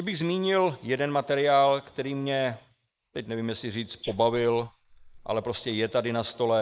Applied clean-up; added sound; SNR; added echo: neural mask model Resemble Enhance denoiser.